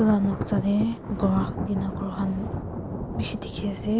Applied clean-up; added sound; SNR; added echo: none; Thunder; 5 dB; none.